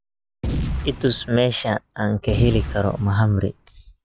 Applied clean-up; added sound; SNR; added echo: none; Boom; 6 dB; none.